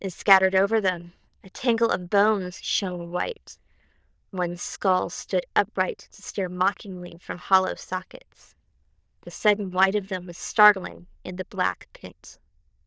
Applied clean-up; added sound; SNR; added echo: neural diffusion model UNIVERSE++.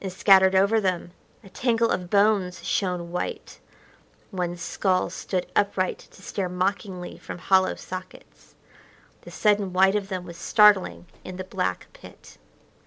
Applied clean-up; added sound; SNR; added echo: none; none; none; none.